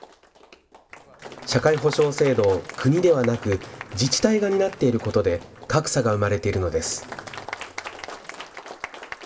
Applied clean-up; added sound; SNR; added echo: none; Applause; 15 dB; reverberation time 1.1 s.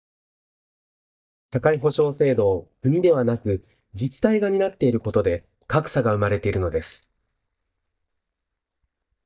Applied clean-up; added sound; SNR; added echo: neural mask model DeepFilterNet 3.